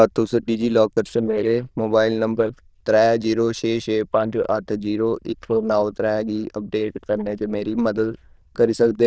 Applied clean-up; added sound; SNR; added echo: neural diffusion model UNIVERSE++.